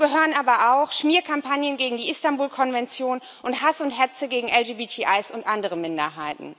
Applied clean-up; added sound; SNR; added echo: none; none; none; none.